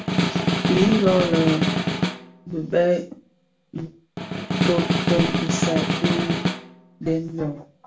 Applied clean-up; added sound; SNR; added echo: none; Snare drum; 0 dB; reverberation time 0.3 s.